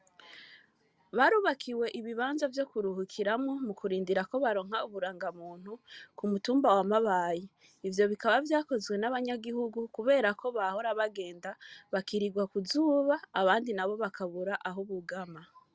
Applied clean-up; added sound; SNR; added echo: none; none; none; none.